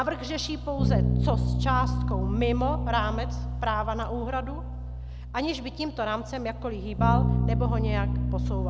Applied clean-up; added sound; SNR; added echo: none; Bass guitar; -3 dB; none.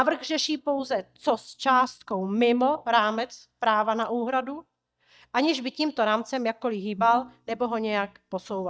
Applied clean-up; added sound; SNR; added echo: neural mask model DeepFilterNet 3.